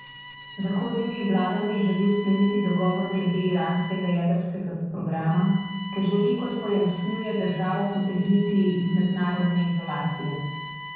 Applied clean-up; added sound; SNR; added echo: none; Bowed string instrument; 15 dB; reverberation time 1.3 s.